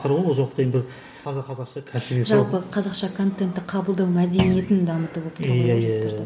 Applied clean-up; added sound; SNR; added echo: none; Thump, thud; 5 dB; none.